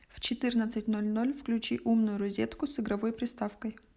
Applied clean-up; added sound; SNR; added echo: none; none; none; none.